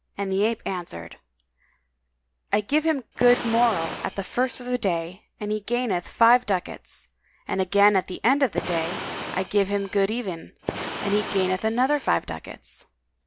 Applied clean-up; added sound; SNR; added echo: none; Fire; 8 dB; none.